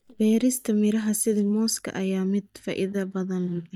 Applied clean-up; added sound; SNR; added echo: neural mask model DeepFilterNet 3.